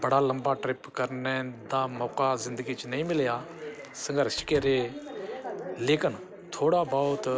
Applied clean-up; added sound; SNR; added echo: none; Slam; 20 dB; none.